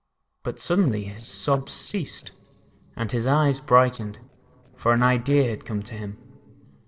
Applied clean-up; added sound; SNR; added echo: neural separator model SepFormer DNS4.